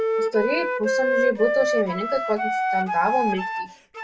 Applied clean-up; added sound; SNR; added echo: none; Wind instrument, woodwind instrument; -1 dB; reverberation time 0.1 s.